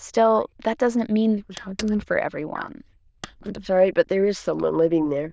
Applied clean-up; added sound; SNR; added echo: neural diffusion model UNIVERSE++.